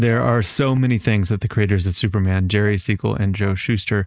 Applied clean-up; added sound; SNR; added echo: neural mask model DeepFilterNet 3.